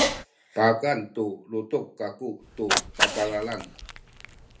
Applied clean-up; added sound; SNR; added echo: none; Cat; 2 dB; reverberation time 0.3 s.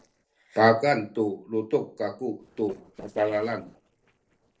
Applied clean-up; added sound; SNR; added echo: neural separator model SepFormer DNS4.